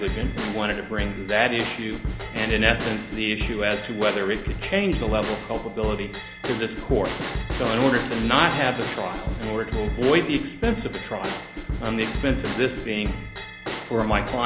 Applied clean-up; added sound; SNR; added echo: none; Bell / Drum / Drum kit; 5 dB; none.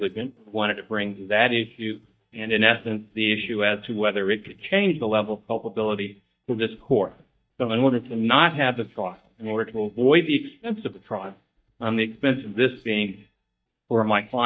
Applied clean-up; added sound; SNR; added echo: neural mask model DeepFilterNet 3.